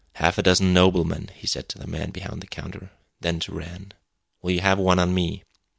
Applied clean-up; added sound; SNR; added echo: none; none; none; none.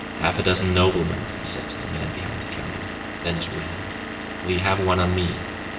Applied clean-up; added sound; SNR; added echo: none; Engine / Vehicle; 7 dB; reverberation time 1.0 s.